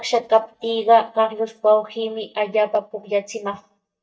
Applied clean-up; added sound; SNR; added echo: neural mask model DeepFilterNet 3.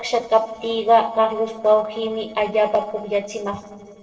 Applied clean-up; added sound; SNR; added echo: neural separator model SepFormer DNS4.